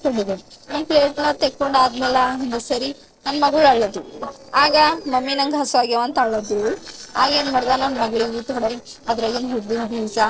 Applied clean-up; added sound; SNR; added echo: neural separator model SepFormer DNS4.